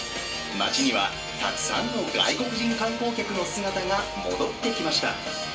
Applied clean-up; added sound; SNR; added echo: none; none; none; reverberation time 0.3 s.